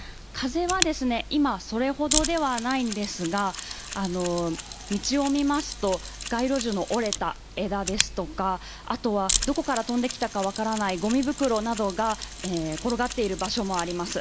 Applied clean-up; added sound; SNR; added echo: none; Mechanisms; 7 dB; none.